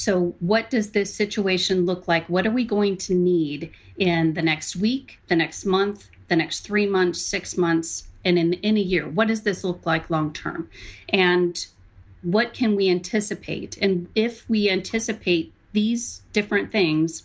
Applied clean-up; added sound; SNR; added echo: none; none; none; none.